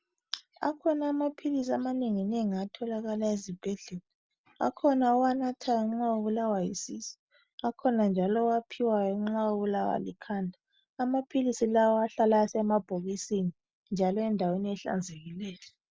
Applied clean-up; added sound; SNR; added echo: none; none; none; none.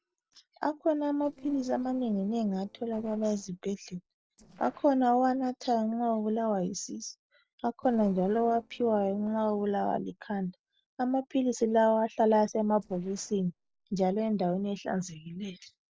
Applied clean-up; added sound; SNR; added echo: neural separator model SepFormer DNS4.